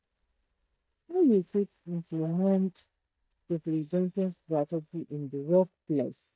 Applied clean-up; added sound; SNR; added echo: neural mask model DeepFilterNet 3.